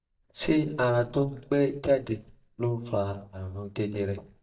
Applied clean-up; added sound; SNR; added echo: neural mask model DeepFilterNet 3.